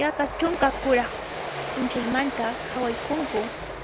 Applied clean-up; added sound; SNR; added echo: none; Train; 6 dB; none.